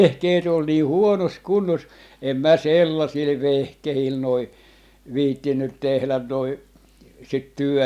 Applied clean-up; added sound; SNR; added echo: none; none; none; none.